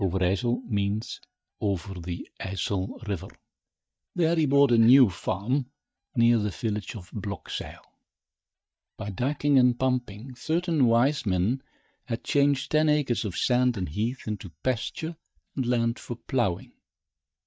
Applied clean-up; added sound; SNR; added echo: neural mask model DeepFilterNet 3.